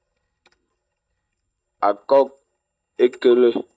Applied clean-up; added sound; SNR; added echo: neural mask model DeepFilterNet 3.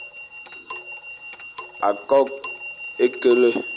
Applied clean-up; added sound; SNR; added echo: none; Clock; 3 dB; none.